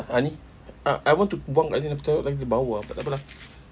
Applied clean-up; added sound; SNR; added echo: none; none; none; none.